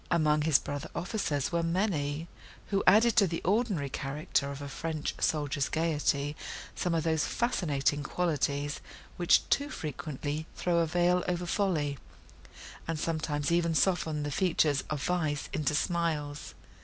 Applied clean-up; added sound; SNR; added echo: none; none; none; none.